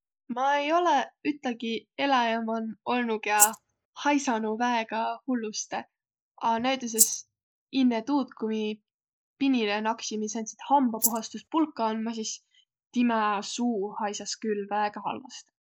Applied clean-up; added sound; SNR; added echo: neural mask model Resemble Enhance denoiser.